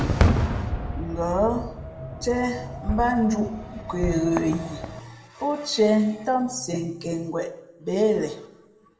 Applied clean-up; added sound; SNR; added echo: none; Fireworks; 4 dB; reverberation time 0.7 s.